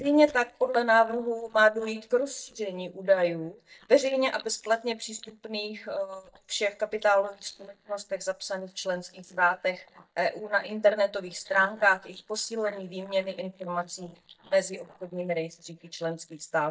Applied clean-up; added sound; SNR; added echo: neural mask model DeepFilterNet 3.